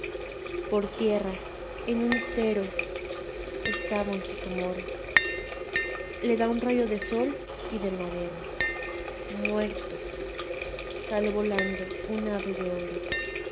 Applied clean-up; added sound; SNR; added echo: none; Tap + Water tap, faucet; 1 dB; none.